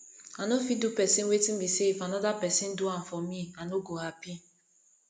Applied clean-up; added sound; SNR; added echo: none; none; none; none.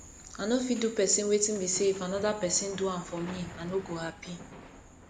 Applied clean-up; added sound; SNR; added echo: none; Hammer; 17 dB; none.